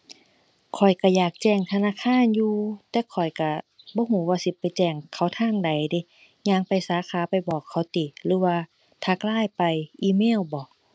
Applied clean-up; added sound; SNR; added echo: none; none; none; none.